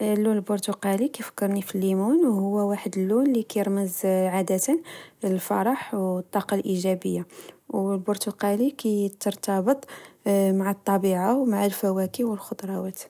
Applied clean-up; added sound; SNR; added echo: none; none; none; none.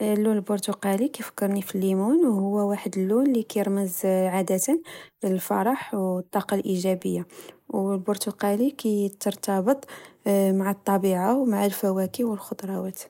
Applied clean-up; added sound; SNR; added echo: neural mask model Resemble Enhance denoiser.